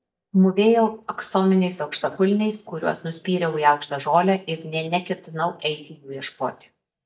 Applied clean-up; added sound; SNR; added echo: neural mask model DeepFilterNet 3.